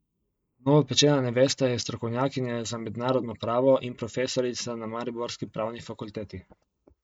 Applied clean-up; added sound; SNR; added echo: neural mask model Resemble Enhance denoiser.